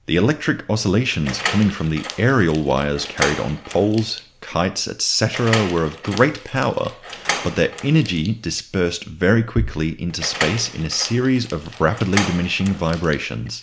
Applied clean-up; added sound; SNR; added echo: none; Door; 10 dB; none.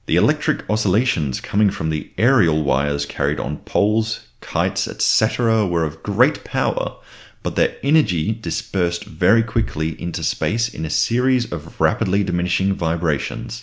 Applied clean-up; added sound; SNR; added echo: none; none; none; none.